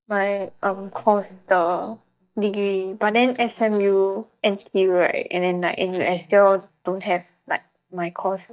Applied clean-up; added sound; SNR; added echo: neural mask model DeepFilterNet 3.